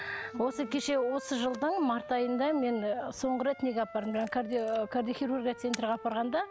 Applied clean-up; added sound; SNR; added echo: none; Wind instrument, woodwind instrument + Camera; 16 dB; none.